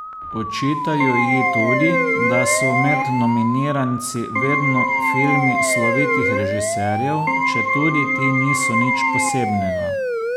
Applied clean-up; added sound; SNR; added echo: none; Keyboard (musical) + Siren; -2 dB; none.